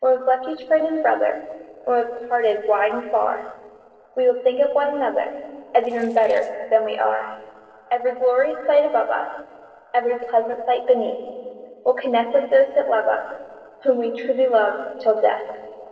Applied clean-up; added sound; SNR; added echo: neural separator model SepFormer DNS4.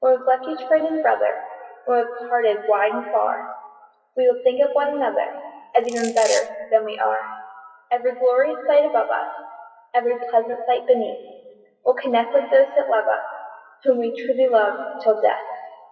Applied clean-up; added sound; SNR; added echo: classical method WPE with log-MMSE.